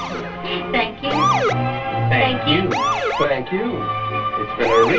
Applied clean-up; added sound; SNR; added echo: none; Motor vehicle (road) / Siren; 4 dB; reverberation time 0.2 s.